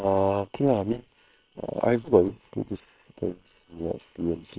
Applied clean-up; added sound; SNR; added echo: neural separator model SepFormer WHAM!.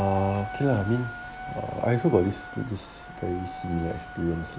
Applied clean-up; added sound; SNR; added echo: none; Wind instrument, woodwind instrument; 11 dB; none.